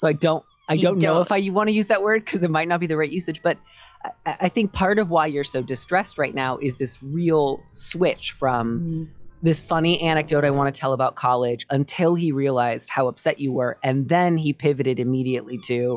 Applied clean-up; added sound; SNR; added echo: classical method log-MMSE.